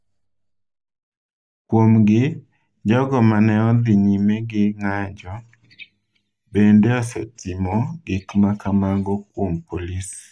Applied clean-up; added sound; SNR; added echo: neural mask model DeepFilterNet 3.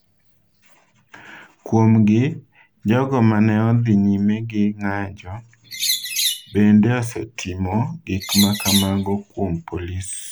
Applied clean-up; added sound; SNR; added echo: none; Bird; 4 dB; none.